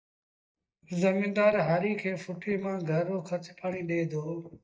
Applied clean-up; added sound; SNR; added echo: neural mask model DeepFilterNet 3.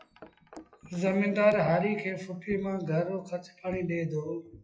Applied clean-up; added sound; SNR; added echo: classical method WPE with log-MMSE.